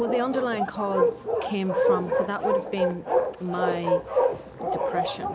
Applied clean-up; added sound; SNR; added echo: none; Bark; -4 dB; none.